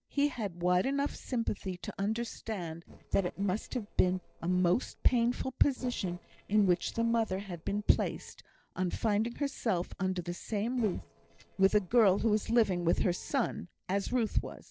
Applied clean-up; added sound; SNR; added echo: neural separator model SepFormer DNS4.